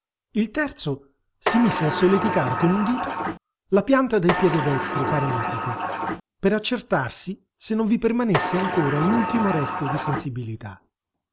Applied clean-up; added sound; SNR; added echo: none; Sliding door; 3 dB; none.